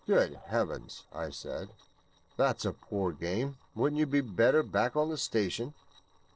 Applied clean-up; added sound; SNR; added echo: neural separator model SepFormer DNS4.